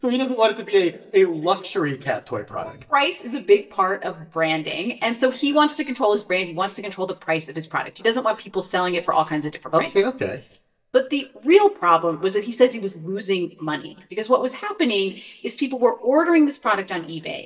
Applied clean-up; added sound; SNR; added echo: neural mask model DeepFilterNet 3.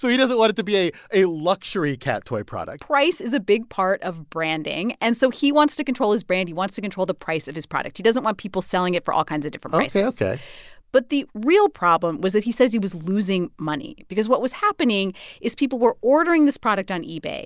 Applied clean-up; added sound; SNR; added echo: none; none; none; none.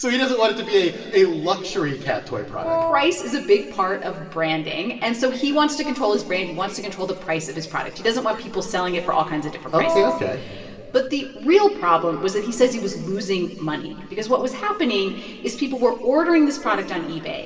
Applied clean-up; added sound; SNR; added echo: none; Wind instrument, woodwind instrument; 2 dB; reverberation time 2.8 s.